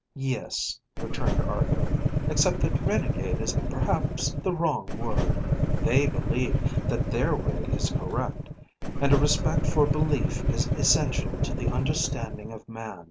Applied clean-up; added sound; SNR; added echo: none; Engine starting / Car; -4 dB; none.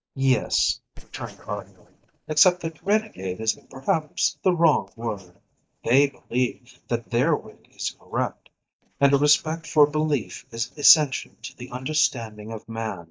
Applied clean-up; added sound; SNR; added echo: neural mask model DeepFilterNet 3.